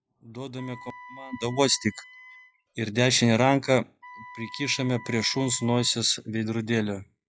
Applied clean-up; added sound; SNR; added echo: classical method log-MMSE.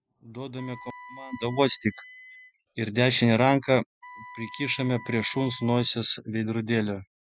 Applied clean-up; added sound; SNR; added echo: classical method Wiener filter.